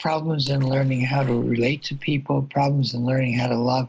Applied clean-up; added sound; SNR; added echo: neural mask model Resemble Enhance denoiser.